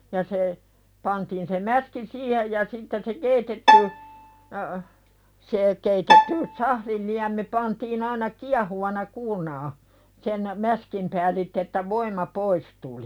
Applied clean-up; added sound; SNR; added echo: none; Bowed string instrument; -4 dB; none.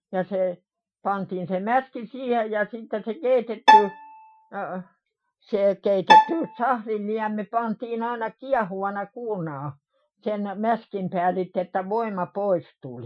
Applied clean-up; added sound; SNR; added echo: classical method Wiener filter.